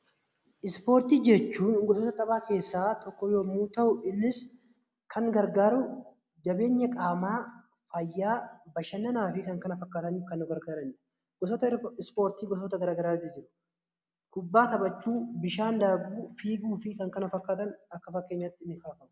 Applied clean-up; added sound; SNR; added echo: none; none; none; none.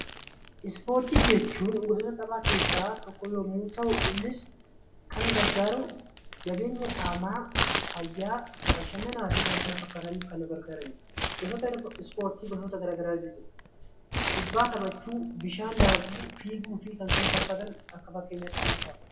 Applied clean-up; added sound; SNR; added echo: none; Crumpling, crinkling; -1 dB; reverberation time 0.2 s.